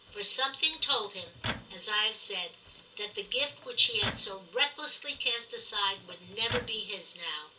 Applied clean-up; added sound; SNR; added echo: none; Microwave oven; 13 dB; reverberation time 0.2 s.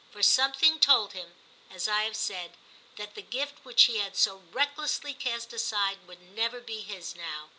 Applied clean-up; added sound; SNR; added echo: none; none; none; none.